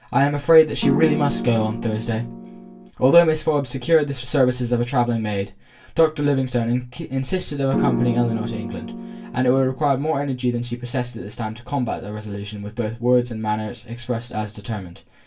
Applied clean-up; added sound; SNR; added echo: none; Piano; 5 dB; reverberation time 0.2 s.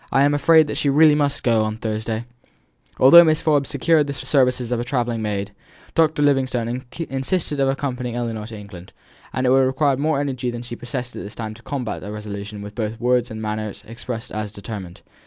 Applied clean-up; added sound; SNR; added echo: none; none; none; none.